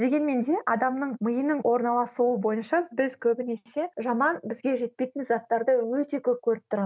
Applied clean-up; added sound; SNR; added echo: none; none; none; none.